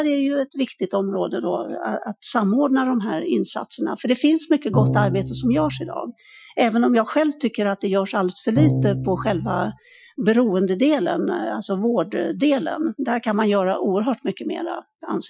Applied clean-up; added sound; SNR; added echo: classical method Wiener filter.